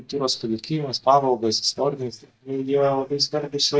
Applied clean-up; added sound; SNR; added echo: neural mask model DeepFilterNet 3.